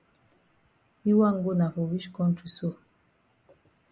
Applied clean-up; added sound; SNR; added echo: none; none; none; none.